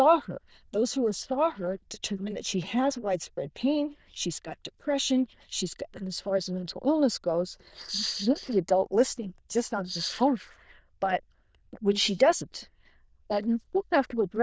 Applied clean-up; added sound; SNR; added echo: neural diffusion model UNIVERSE++.